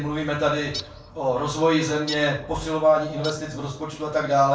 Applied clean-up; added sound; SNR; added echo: none; Bird; 18 dB; reverberation time 0.3 s.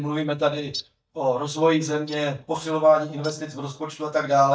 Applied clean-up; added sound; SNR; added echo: neural mask model DeepFilterNet 3.